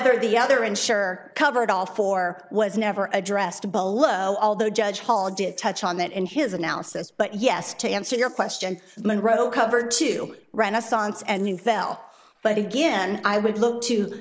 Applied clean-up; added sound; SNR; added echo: neural mask model Resemble Enhance denoiser.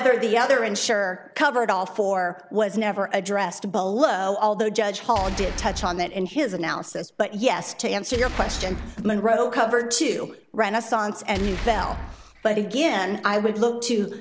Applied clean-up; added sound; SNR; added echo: none; Boom; 12 dB; none.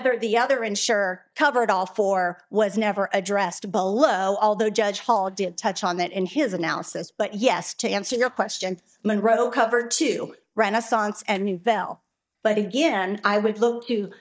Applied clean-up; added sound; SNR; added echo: neural mask model DeepFilterNet 3.